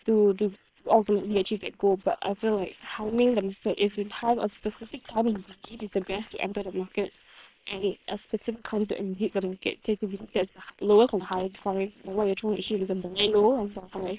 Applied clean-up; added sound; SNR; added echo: neural separator model SepFormer WHAM!.